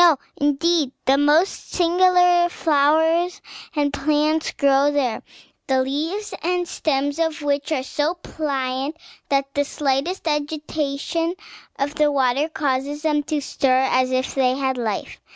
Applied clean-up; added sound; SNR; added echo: none; none; none; none.